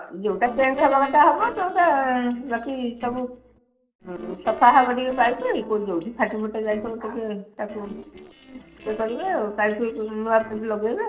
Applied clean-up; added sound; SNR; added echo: neural separator model SepFormer DNS4.